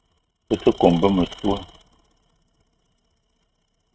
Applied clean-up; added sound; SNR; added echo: neural mask model RNNoise.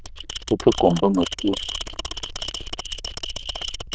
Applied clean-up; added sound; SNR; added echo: neural diffusion model UNIVERSE++.